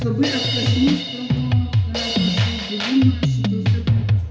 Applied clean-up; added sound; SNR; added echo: none; Drum kit; -4 dB; reverberation time 1.5 s.